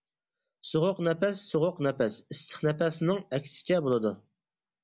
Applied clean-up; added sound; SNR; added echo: none; none; none; none.